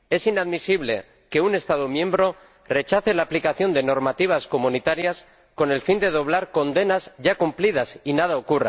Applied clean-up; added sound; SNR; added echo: none; none; none; none.